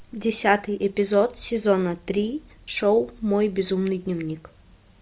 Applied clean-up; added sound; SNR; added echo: none; none; none; none.